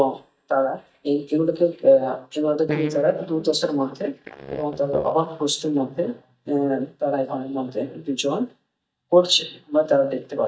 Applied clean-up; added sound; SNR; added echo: neural mask model DeepFilterNet 3.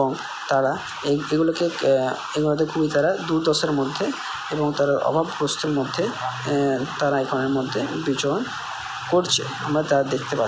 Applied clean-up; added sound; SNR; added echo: none; none; none; none.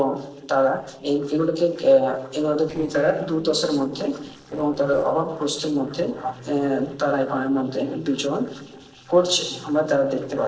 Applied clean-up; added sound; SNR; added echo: neural separator model SepFormer DNS4.